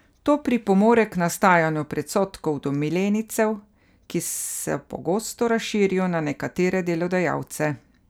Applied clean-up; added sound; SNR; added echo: none; none; none; none.